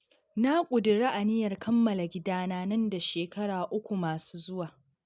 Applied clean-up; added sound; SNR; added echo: none; none; none; none.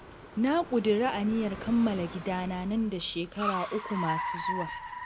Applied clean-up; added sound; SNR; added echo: none; Car; 8 dB; none.